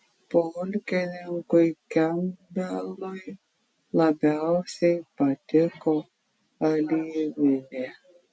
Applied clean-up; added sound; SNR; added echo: none; none; none; none.